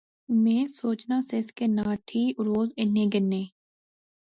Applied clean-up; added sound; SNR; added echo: none; none; none; none.